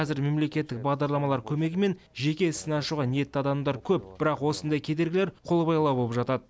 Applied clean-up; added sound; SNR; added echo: none; none; none; none.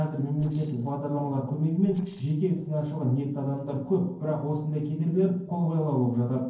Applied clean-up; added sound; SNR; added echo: neural separator model SepFormer DNS4.